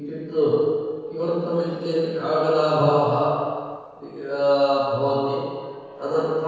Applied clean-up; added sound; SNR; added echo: neural separator model SepFormer DNS4.